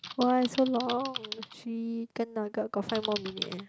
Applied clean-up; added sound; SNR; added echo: none; Typing; 11 dB; none.